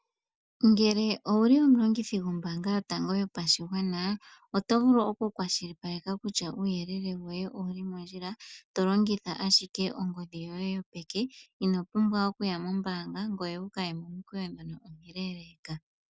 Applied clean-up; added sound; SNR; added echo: none; none; none; none.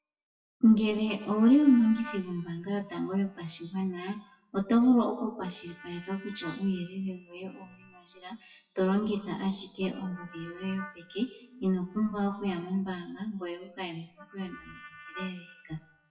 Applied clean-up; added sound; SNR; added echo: classical method WPE with log-MMSE.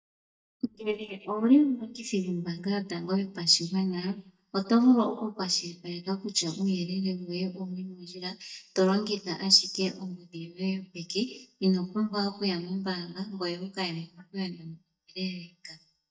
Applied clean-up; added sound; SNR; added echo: neural mask model DeepFilterNet 3.